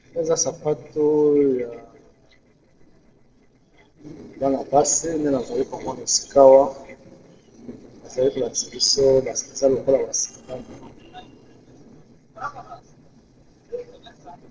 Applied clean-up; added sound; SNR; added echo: neural separator model SepFormer DNS4.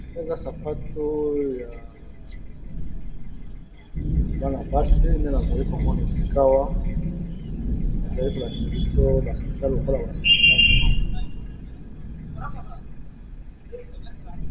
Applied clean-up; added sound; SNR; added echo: none; Thunderstorm; -2 dB; reverberation time 0.5 s.